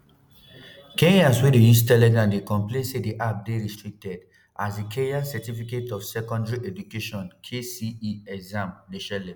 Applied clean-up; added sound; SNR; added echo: none; none; none; none.